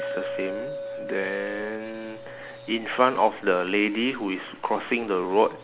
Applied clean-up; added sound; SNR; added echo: none; Chink, clink; 11 dB; none.